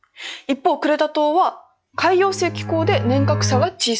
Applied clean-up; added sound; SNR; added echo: classical method log-MMSE.